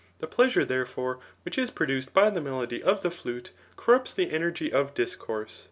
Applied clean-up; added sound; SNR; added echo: none; none; none; none.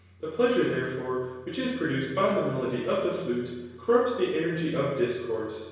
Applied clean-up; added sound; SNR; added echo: none; none; none; reverberation time 1.0 s.